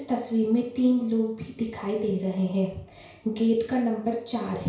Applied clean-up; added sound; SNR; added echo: none; none; none; reverberation time 0.6 s.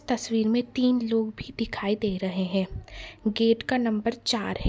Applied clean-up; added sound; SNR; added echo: none; none; none; none.